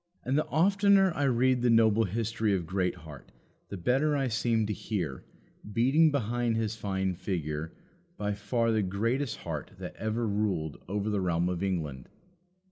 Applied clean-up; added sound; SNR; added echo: none; none; none; none.